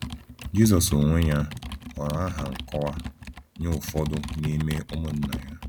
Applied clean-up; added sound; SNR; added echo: none; Computer keyboard; 10 dB; none.